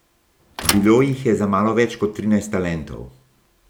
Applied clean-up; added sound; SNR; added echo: none; Thump, thud; 11 dB; none.